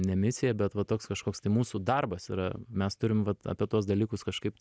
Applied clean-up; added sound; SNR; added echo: none; none; none; none.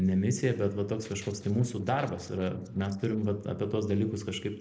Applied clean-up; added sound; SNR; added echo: neural separator model SepFormer DNS4.